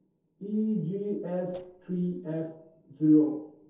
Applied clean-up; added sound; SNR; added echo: neural separator model SepFormer DNS4.